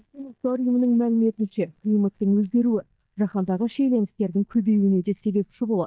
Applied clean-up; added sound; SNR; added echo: neural mask model DeepFilterNet 3.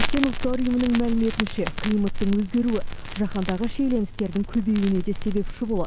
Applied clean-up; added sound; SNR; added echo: none; Crackle; 3 dB; none.